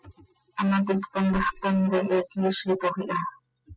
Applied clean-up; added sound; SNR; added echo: classical method spectral subtraction.